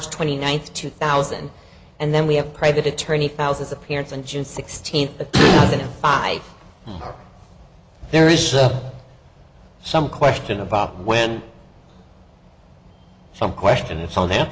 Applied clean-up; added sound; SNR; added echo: none; none; none; none.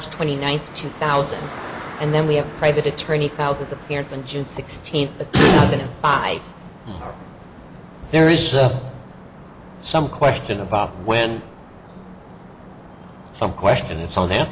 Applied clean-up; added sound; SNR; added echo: none; Traffic noise, roadway noise; 17 dB; none.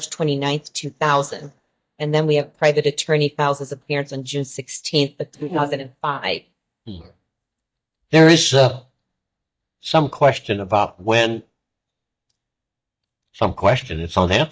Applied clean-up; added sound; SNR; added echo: neural mask model DeepFilterNet 3.